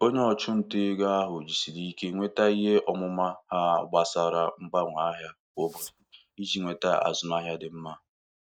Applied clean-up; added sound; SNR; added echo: neural mask model DeepFilterNet 3.